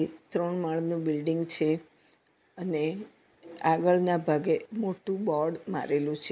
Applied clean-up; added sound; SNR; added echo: none; none; none; none.